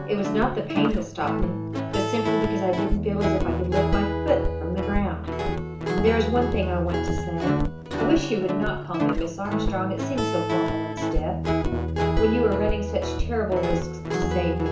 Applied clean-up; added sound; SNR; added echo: none; Guitar; -2 dB; reverberation time 0.7 s.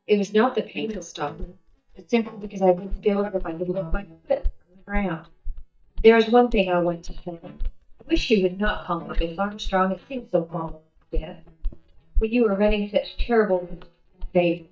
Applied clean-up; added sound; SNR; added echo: neural mask model DeepFilterNet 3.